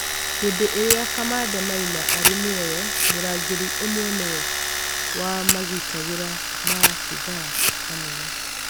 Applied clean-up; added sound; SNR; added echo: none; Domestic sounds, home sounds + Camera; -5 dB; none.